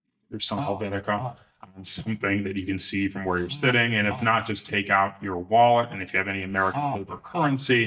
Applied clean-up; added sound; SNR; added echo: neural mask model DeepFilterNet 3.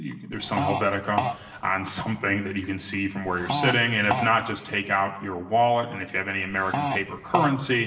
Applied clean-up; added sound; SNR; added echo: none; Fart; 5 dB; reverberation time 1.0 s.